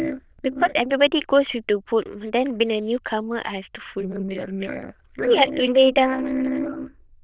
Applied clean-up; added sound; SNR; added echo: neural diffusion model UNIVERSE++.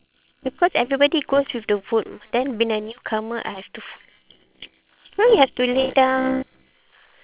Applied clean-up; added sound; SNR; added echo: neural separator model SepFormer WHAM!.